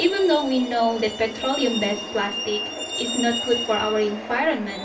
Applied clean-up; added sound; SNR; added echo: none; Truck; 7 dB; reverberation time 0.3 s.